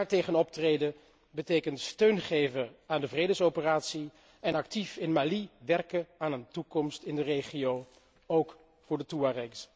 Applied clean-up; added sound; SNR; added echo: none; none; none; none.